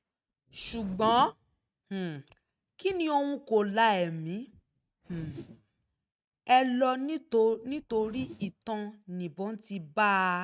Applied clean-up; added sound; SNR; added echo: neural mask model RNNoise.